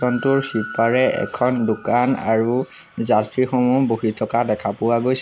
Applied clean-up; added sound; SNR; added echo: none; Train; 18 dB; none.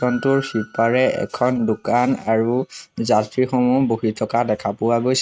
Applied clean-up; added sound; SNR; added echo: neural mask model RNNoise.